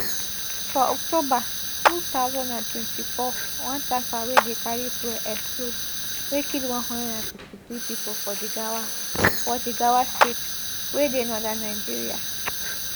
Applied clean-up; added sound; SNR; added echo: none; Clapping + Fire; -2 dB; none.